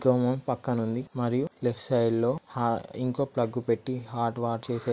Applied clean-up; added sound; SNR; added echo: none; none; none; none.